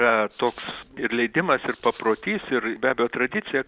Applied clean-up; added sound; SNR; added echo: none; Rattle; 15 dB; none.